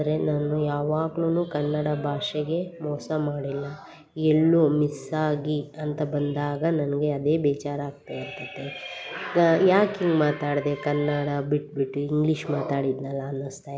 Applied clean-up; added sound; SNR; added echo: none; none; none; none.